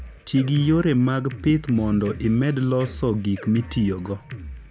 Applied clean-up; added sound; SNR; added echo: none; Drum kit; 16 dB; none.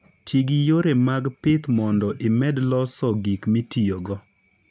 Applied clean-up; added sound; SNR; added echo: none; none; none; none.